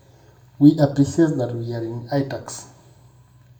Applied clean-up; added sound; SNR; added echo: none; none; none; reverberation time 0.4 s.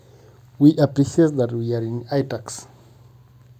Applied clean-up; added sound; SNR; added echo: none; none; none; none.